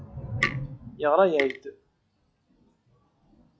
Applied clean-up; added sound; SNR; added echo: classical method log-MMSE.